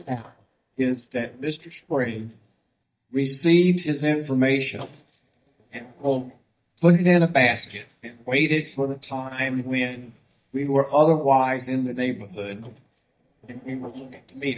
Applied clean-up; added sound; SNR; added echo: neural mask model DeepFilterNet 3.